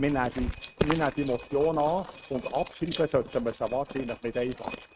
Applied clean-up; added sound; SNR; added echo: neural mask model RNNoise.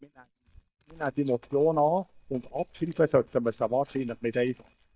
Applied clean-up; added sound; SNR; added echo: neural mask model DeepFilterNet 3.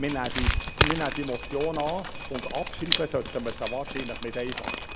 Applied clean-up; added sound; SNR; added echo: none; Crackle + Drip; -1 dB; none.